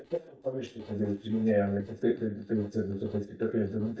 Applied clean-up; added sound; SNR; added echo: neural mask model DeepFilterNet 3.